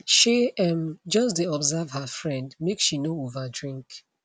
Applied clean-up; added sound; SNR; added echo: none; none; none; none.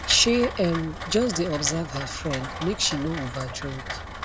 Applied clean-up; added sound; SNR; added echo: none; Rain; 8 dB; none.